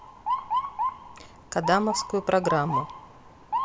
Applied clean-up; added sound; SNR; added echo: none; Motor vehicle (road) / Siren; 3 dB; none.